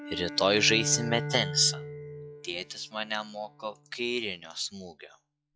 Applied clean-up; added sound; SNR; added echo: classical method log-MMSE.